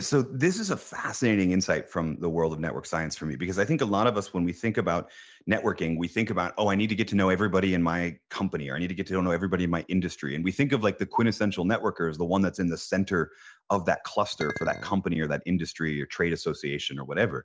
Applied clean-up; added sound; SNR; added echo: neural separator model SepFormer DNS4.